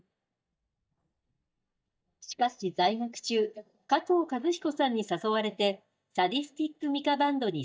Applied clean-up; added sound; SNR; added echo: neural mask model DeepFilterNet 3.